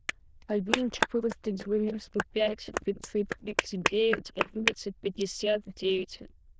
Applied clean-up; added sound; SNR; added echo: neural diffusion model UNIVERSE++.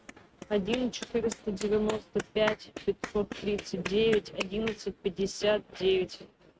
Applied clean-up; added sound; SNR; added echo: neural mask model RNNoise.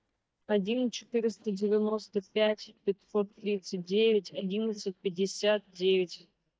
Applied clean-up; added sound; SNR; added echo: neural mask model DeepFilterNet 3.